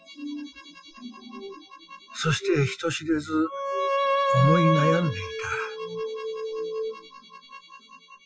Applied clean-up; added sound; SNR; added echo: classical method Wiener filter.